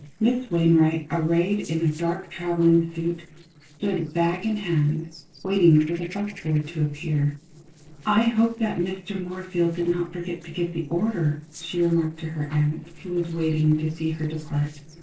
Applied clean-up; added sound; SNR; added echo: neural separator model SepFormer DNS4.